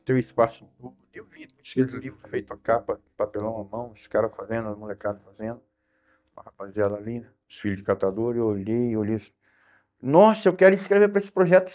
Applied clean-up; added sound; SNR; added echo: neural mask model DeepFilterNet 3.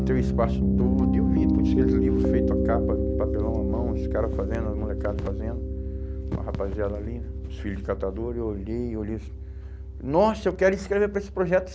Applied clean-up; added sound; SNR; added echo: none; Piano; -2 dB; none.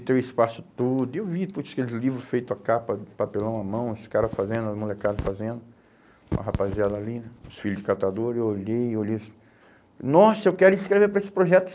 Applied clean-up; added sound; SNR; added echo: none; none; none; none.